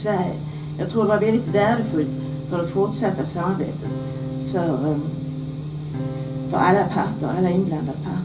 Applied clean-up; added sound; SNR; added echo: none; Electric guitar / Strum; 9 dB; reverberation time 0.5 s.